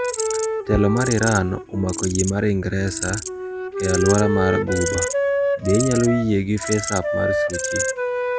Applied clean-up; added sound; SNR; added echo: none; Wind instrument, woodwind instrument + Insect; 2 dB; none.